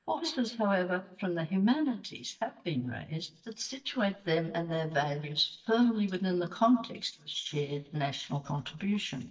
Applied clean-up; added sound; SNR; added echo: neural mask model DeepFilterNet 3.